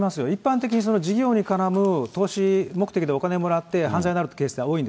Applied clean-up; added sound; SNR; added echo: none; none; none; none.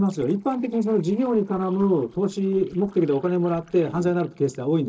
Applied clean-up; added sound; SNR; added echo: neural separator model SepFormer DNS4.